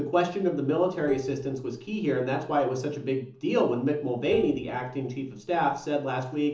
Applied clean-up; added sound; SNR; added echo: neural separator model SepFormer DNS4.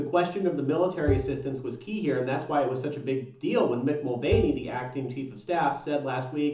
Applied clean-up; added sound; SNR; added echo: none; Bowed string instrument; 6 dB; reverberation time 0.7 s.